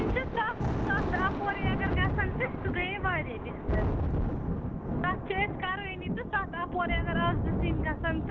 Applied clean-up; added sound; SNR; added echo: none; Thunder; -3 dB; none.